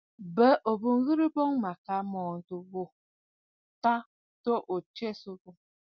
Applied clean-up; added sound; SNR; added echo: none; none; none; none.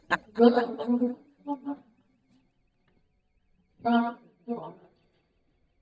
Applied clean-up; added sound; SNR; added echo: neural mask model DeepFilterNet 3.